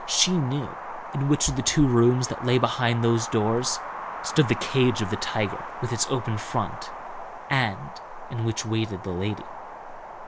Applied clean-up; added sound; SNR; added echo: none; Wind; 10 dB; none.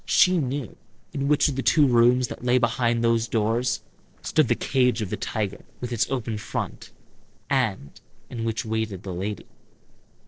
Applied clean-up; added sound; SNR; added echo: neural separator model SepFormer DNS4.